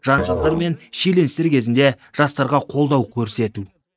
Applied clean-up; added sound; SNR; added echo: neural mask model DeepFilterNet 3.